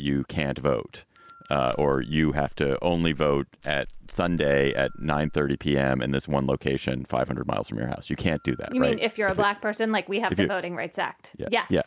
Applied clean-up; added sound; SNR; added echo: none; Crushing + Bell; 17 dB; none.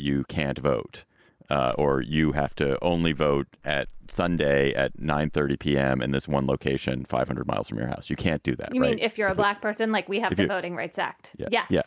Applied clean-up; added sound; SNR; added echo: neural mask model Resemble Enhance denoiser.